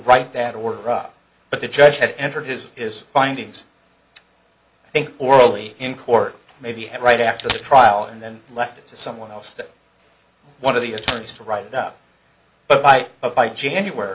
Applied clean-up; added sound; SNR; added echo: none; Coin (dropping); 10 dB; none.